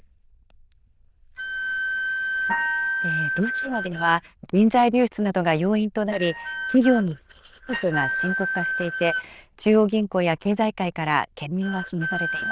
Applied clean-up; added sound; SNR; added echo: neural diffusion model UNIVERSE++.